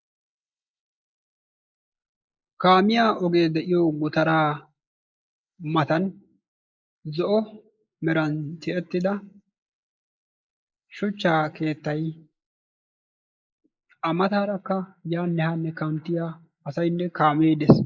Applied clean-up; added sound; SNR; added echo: neural mask model Resemble Enhance denoiser.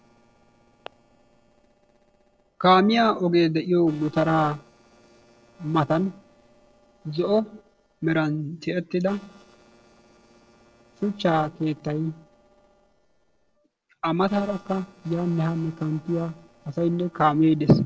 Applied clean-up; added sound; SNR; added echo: neural separator model SepFormer DNS4.